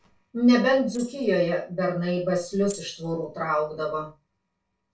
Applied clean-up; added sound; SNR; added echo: neural separator model SepFormer DNS4.